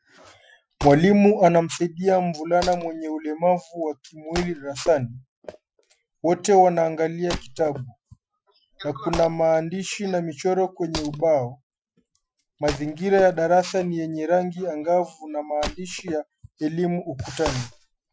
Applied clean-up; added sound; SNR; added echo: classical method Wiener filter.